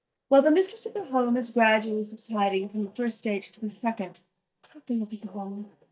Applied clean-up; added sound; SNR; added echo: neural mask model DeepFilterNet 3.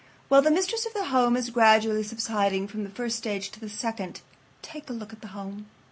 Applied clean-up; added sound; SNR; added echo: none; none; none; none.